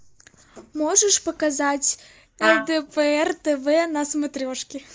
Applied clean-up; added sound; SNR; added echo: neural mask model Resemble Enhance denoiser.